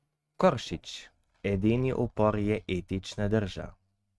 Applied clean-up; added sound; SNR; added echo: neural mask model RNNoise.